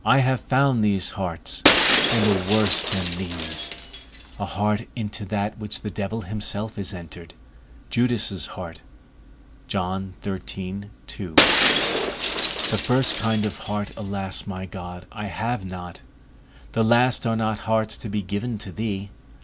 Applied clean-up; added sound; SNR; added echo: none; Shatter; 0 dB; none.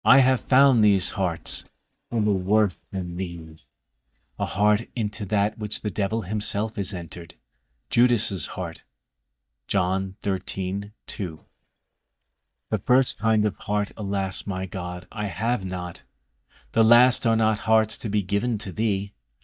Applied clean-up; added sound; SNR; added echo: neural mask model DeepFilterNet 3.